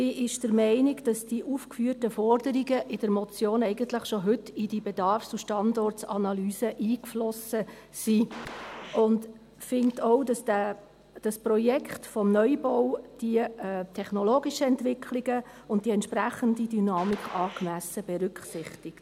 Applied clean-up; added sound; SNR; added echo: none; Gunshot, gunfire; 15 dB; none.